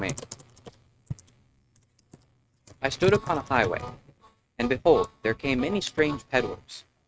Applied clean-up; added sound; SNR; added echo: neural mask model RNNoise.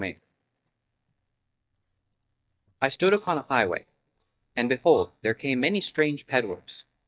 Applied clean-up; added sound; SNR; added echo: neural mask model DeepFilterNet 3.